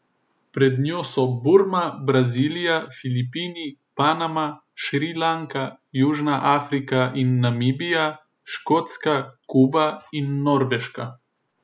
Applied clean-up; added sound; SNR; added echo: none; none; none; none.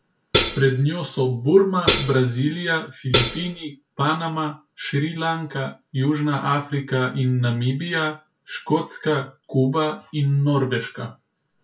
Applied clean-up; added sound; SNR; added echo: none; Hi-hat; 0 dB; reverberation time 0.1 s.